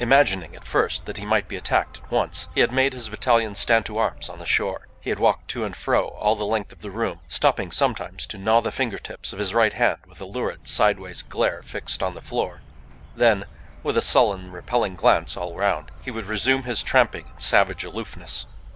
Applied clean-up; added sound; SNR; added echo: none; Insect; 18 dB; none.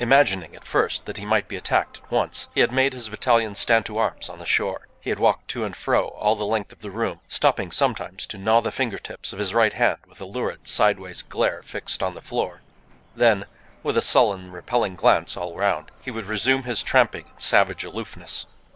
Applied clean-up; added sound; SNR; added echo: neural separator model SepFormer DNS4.